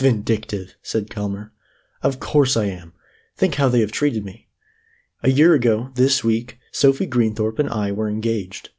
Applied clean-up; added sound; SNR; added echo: none; none; none; none.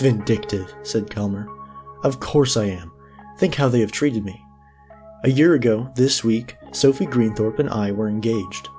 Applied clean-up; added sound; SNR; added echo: none; Piano; 19 dB; none.